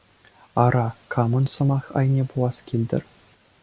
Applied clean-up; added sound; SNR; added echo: none; none; none; none.